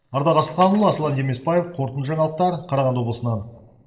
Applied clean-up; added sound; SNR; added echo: neural separator model SepFormer DNS4.